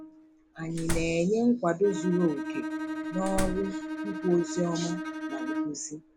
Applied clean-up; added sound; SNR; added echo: none; Bowed string instrument + Slam; 5 dB; none.